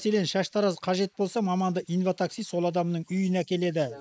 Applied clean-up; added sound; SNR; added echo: neural mask model Resemble Enhance denoiser.